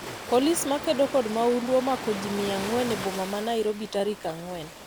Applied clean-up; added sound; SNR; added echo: none; Ocean; 10 dB; none.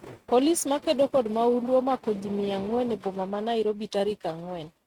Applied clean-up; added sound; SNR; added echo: neural mask model RNNoise.